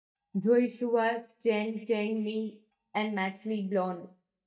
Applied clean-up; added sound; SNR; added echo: neural mask model DeepFilterNet 3.